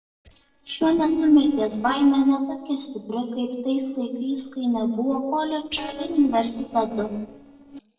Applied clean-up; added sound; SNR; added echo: neural separator model SepFormer DNS4.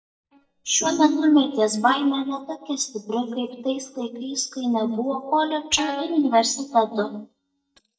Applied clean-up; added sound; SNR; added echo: neural mask model DeepFilterNet 3.